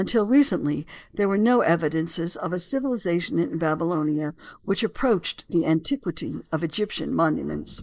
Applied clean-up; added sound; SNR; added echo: neural mask model Resemble Enhance denoiser.